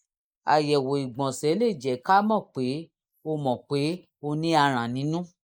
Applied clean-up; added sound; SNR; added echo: neural mask model Resemble Enhance denoiser.